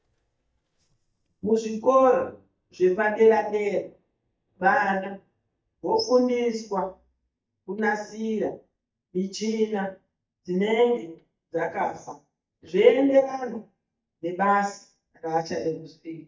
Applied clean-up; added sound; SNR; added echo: neural mask model DeepFilterNet 3.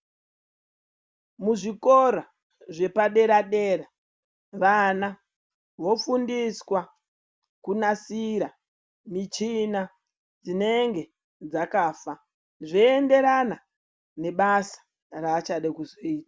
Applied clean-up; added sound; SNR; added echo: none; none; none; none.